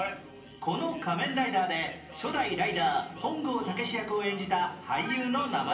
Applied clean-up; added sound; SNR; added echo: none; none; none; reverberation time 0.6 s.